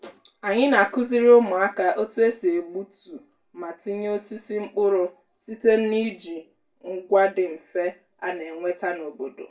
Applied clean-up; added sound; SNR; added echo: none; none; none; reverberation time 0.2 s.